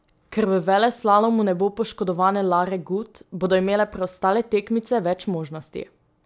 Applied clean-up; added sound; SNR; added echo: none; none; none; none.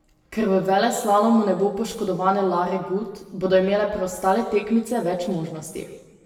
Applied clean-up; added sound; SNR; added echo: none; none; none; reverberation time 1.1 s.